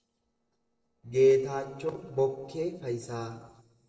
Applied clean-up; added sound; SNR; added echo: neural separator model SepFormer DNS4.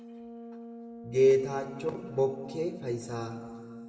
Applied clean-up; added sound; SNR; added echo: none; Brass instrument; 14 dB; reverberation time 2.0 s.